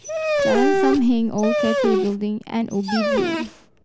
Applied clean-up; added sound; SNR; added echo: none; Dog; 0 dB; none.